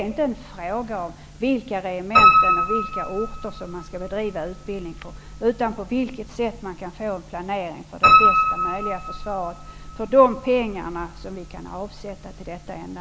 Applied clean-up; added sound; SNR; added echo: none; Piano; -2 dB; none.